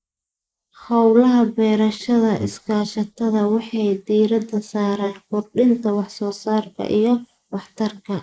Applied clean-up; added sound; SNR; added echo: neural mask model Resemble Enhance denoiser.